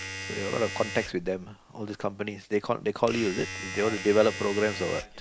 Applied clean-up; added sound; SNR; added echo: none; Domestic sounds, home sounds; 10 dB; none.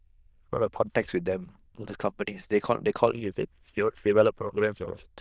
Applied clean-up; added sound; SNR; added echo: neural diffusion model UNIVERSE++.